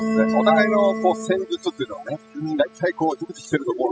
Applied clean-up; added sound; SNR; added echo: classical method spectral subtraction.